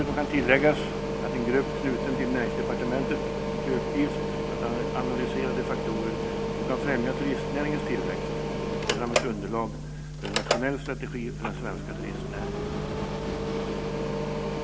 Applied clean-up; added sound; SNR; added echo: none; Mechanical fan; 0 dB; none.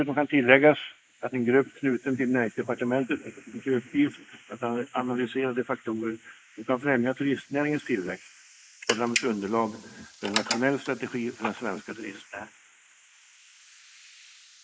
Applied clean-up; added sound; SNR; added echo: neural mask model Resemble Enhance denoiser.